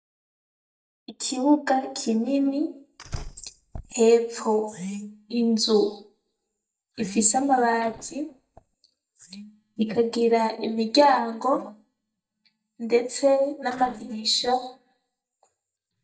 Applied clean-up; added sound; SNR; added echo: neural mask model DeepFilterNet 3.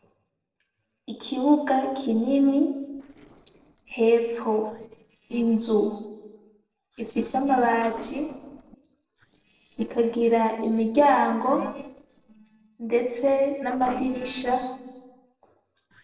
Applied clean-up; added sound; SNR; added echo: neural separator model SepFormer DNS4.